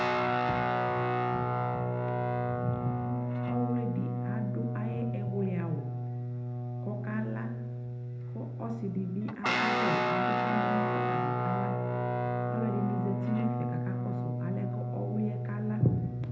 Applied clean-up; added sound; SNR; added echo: none; Guitar; -5 dB; reverberation time 0.8 s.